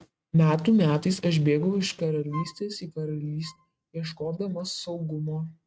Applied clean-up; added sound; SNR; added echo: neural mask model RNNoise.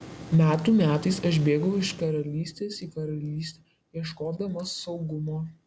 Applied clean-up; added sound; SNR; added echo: none; none; none; none.